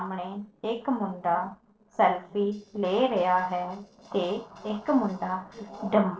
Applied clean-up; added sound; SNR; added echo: neural separator model SepFormer DNS4.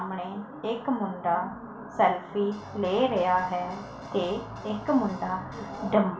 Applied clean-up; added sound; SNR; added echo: none; Guitar; 17 dB; reverberation time 0.4 s.